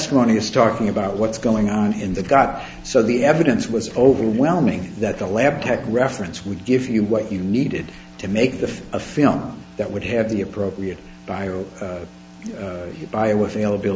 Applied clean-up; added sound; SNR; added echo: none; none; none; none.